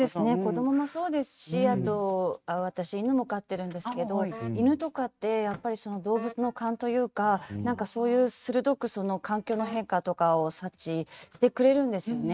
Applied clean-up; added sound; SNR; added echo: neural mask model RNNoise.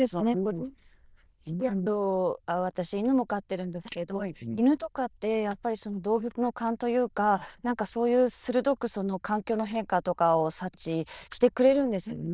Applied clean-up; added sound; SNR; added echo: neural diffusion model UNIVERSE++.